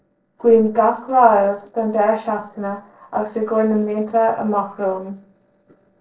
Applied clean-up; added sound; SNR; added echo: neural separator model SepFormer DNS4.